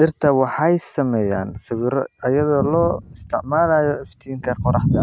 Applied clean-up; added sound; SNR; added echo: none; none; none; none.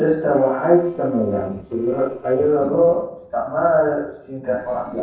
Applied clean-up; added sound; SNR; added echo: neural separator model SepFormer DNS4.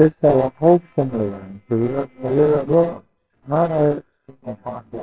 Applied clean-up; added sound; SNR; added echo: neural separator model SepFormer WHAMR!.